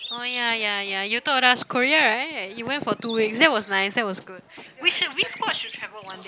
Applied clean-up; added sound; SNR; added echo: none; Bird; 18 dB; none.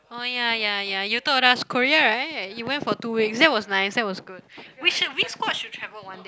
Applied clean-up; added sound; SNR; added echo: none; none; none; none.